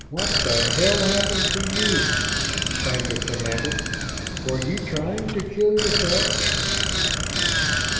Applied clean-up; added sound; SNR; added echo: none; Bicycle; -3 dB; reverberation time 1.0 s.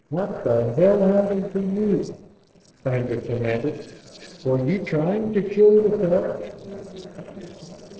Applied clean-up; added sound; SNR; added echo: neural separator model SepFormer DNS4.